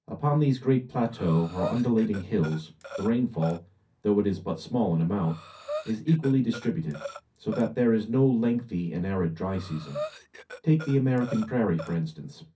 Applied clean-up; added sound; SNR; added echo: none; Breathing; 14 dB; reverberation time 0.3 s.